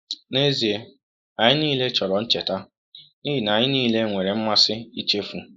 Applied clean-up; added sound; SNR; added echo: neural mask model Resemble Enhance denoiser.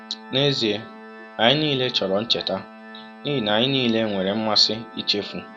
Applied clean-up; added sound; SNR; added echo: none; Organ; 18 dB; none.